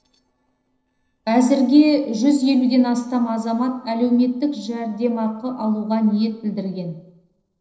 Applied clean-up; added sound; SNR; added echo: neural separator model SepFormer DNS4.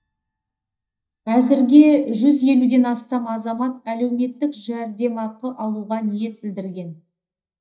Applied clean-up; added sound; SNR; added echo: neural mask model DeepFilterNet 3.